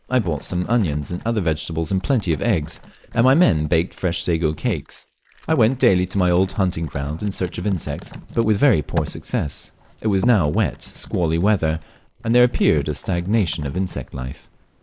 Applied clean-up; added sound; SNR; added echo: neural mask model Resemble Enhance denoiser.